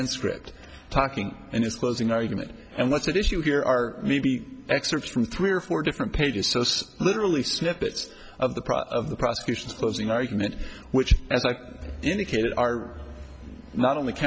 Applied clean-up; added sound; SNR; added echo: none; Bowed string instrument; 17 dB; none.